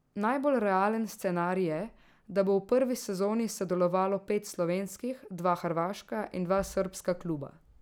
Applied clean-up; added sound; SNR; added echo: none; none; none; none.